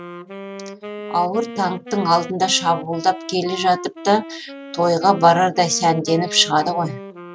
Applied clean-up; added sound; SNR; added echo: none; Wind instrument, woodwind instrument; 14 dB; none.